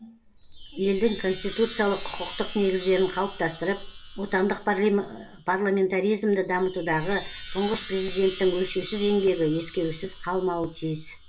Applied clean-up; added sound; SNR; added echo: none; Chime; 5 dB; reverberation time 0.2 s.